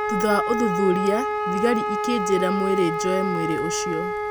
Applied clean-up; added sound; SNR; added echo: none; Wind instrument, woodwind instrument; 1 dB; none.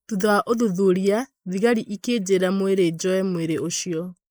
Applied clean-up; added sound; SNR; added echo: neural mask model Resemble Enhance denoiser.